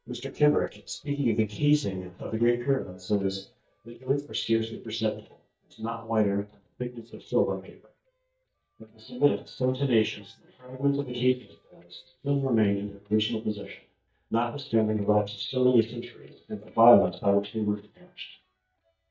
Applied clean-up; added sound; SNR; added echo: neural mask model DeepFilterNet 3.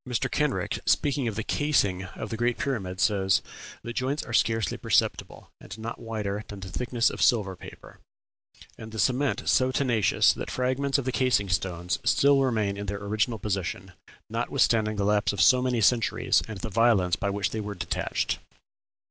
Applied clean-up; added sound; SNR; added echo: none; none; none; none.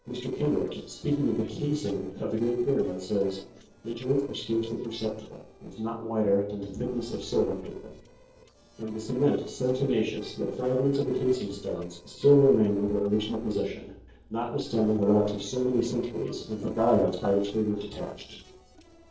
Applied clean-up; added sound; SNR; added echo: neural separator model SepFormer DNS4.